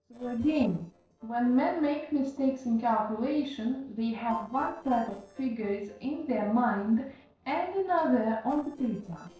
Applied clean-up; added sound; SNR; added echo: neural separator model SepFormer DNS4.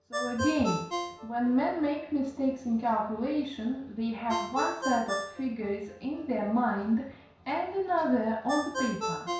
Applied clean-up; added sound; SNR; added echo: none; Ringtone; 8 dB; reverberation time 0.6 s.